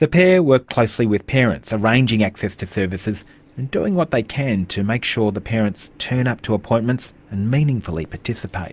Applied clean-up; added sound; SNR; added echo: none; none; none; none.